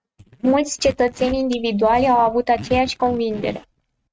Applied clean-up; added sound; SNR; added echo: neural mask model RNNoise.